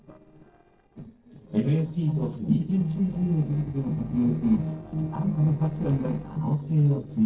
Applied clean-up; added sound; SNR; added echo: neural separator model SepFormer DNS4.